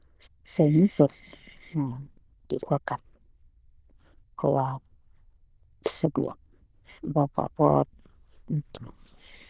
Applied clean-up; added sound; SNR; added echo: neural diffusion model UNIVERSE++.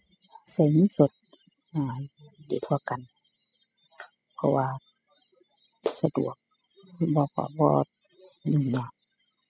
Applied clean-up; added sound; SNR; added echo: classical method spectral subtraction.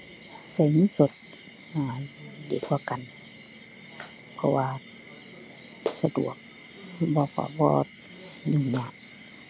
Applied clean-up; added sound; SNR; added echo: none; Clapping; 17 dB; none.